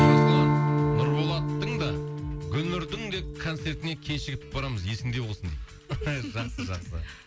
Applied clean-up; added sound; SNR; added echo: none; Strum; -5 dB; none.